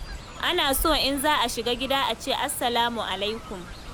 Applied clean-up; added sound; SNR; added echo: none; Fowl; 12 dB; none.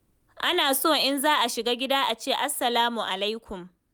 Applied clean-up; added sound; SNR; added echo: none; none; none; none.